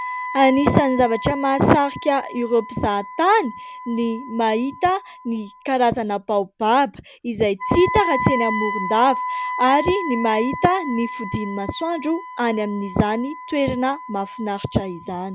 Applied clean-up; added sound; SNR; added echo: none; Wind instrument, woodwind instrument; 10 dB; none.